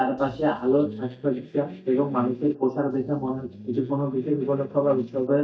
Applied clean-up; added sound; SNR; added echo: neural mask model DeepFilterNet 3.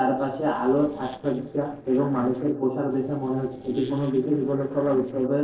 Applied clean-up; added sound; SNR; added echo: neural separator model SepFormer DNS4.